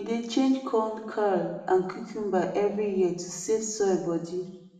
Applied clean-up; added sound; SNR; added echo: none; none; none; reverberation time 0.9 s.